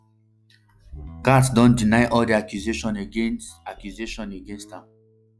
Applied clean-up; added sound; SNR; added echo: classical method log-MMSE.